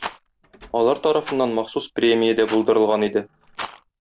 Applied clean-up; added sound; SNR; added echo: none; Rattle + Door; 17 dB; none.